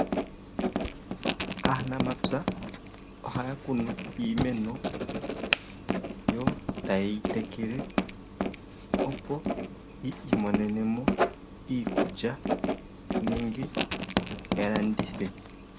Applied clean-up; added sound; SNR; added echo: none; Writing; -2 dB; none.